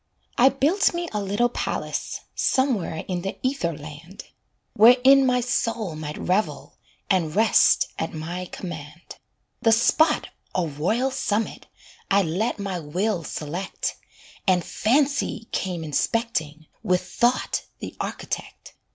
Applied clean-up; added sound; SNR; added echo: none; none; none; none.